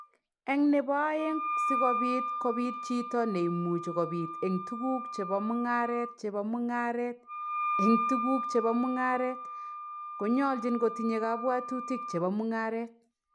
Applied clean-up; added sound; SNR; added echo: none; Wind instrument, woodwind instrument; 5 dB; none.